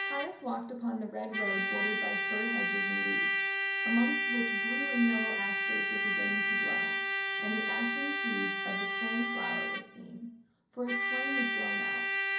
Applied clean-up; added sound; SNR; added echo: none; Trumpet; -4 dB; reverberation time 0.5 s.